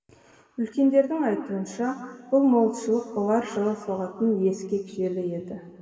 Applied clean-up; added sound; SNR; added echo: none; none; none; reverberation time 2.0 s.